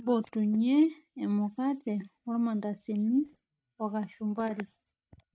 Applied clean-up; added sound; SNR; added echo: neural mask model DeepFilterNet 3.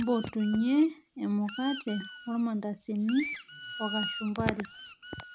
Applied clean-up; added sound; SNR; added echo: none; Squeak; 12 dB; none.